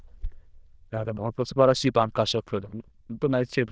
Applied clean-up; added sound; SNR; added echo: neural diffusion model UNIVERSE++.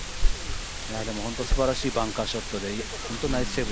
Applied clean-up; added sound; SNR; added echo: none; Wind; -2 dB; none.